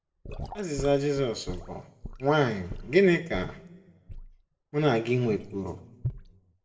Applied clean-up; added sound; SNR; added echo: none; Sink (filling or washing) / Gurgling / Liquid; 13 dB; reverberation time 0.7 s.